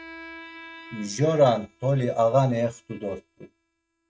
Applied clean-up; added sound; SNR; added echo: neural mask model RNNoise.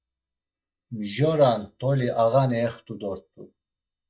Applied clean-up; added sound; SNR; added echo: neural mask model DeepFilterNet 3.